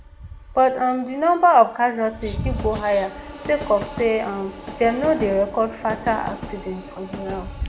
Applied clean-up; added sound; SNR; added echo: none; Train; 11 dB; none.